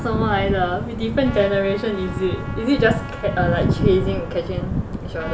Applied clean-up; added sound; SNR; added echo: none; Trumpet; 18 dB; none.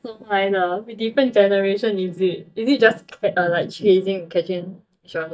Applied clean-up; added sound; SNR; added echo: neural mask model DeepFilterNet 3.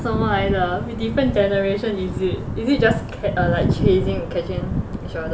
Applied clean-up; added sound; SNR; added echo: none; none; none; none.